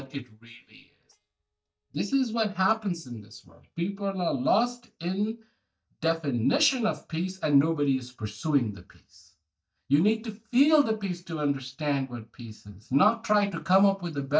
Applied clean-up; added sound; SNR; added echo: neural mask model DeepFilterNet 3.